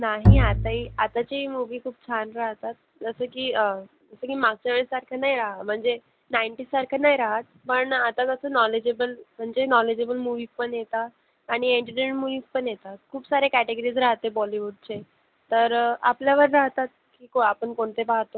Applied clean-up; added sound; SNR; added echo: none; Bowed string instrument; -5 dB; none.